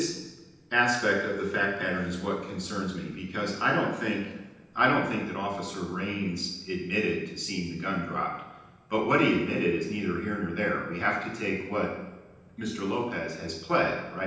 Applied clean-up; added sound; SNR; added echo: none; none; none; reverberation time 0.9 s.